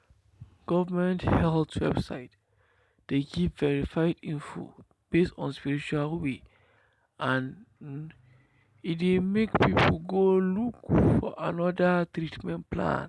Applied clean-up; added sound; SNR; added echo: none; none; none; none.